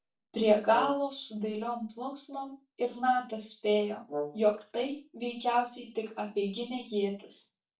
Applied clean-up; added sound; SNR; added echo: neural mask model DeepFilterNet 3.